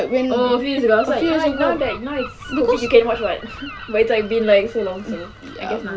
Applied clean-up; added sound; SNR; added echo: none; Gull, seagull; 16 dB; none.